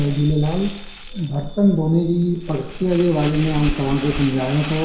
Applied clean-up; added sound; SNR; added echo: none; Crumpling, crinkling; 10 dB; reverberation time 0.7 s.